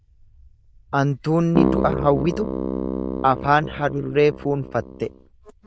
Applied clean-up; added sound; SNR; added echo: neural diffusion model UNIVERSE++.